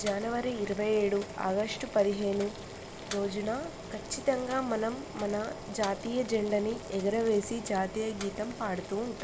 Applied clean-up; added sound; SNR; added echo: none; Boiling; 11 dB; none.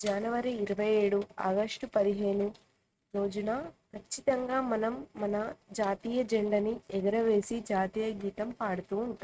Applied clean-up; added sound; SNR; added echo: neural mask model RNNoise.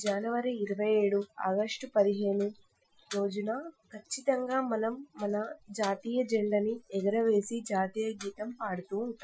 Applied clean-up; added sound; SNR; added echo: classical method Wiener filter.